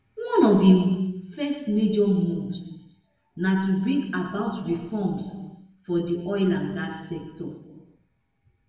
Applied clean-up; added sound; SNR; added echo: none; none; none; reverberation time 1.2 s.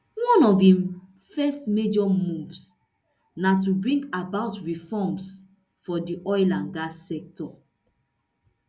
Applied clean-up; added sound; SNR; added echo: none; none; none; none.